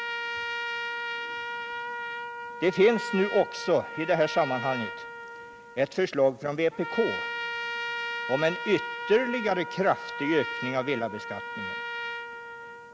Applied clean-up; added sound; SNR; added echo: none; Trumpet; 6 dB; none.